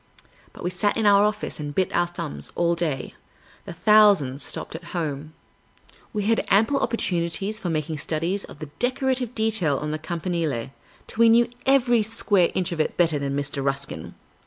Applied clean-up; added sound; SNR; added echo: none; none; none; none.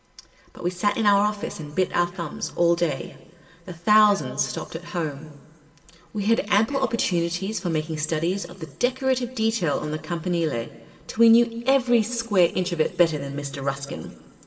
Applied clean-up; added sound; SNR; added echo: none; none; none; reverberation time 2.6 s.